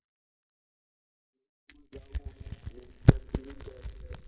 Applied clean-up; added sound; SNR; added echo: neural mask model DeepFilterNet 3.